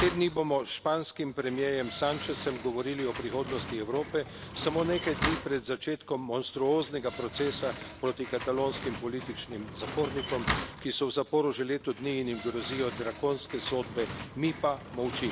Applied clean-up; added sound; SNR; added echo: none; Slam; 9 dB; none.